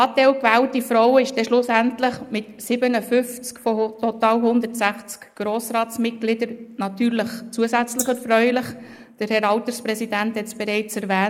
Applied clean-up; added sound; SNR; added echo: neural mask model Resemble Enhance denoiser.